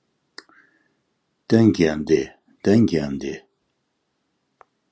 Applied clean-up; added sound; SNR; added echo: none; none; none; none.